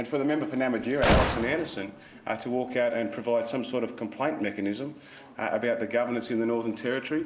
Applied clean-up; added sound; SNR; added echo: none; Gunshot, gunfire; 1 dB; none.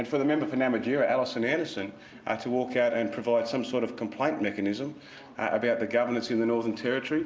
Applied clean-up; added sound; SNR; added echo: none; none; none; none.